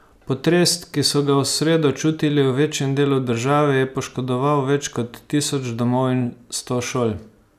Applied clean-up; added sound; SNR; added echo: none; none; none; none.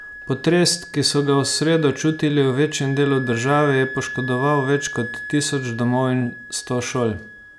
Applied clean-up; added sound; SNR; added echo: none; Wind instrument, woodwind instrument; 13 dB; none.